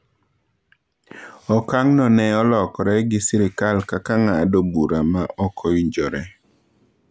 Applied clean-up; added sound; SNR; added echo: none; none; none; none.